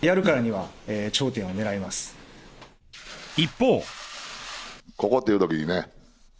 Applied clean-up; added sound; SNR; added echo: none; Snare drum; 12 dB; none.